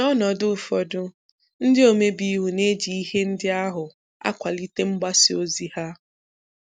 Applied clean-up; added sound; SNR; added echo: none; none; none; none.